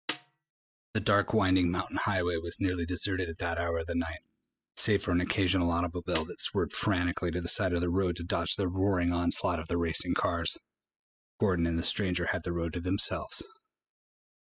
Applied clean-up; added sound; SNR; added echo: classical method spectral subtraction.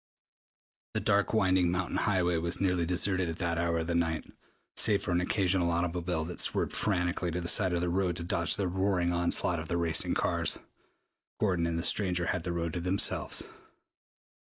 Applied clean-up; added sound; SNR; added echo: none; none; none; none.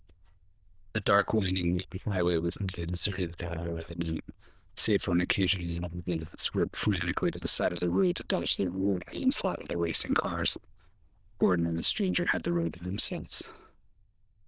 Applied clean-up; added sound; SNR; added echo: neural diffusion model UNIVERSE++.